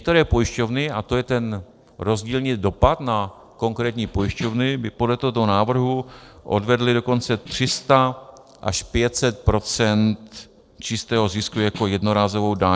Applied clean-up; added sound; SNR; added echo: neural separator model SepFormer DNS4.